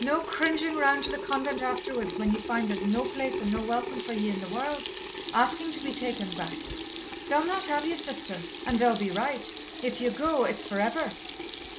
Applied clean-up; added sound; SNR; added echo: none; Sink (filling or washing) / Water tap, faucet; 6 dB; none.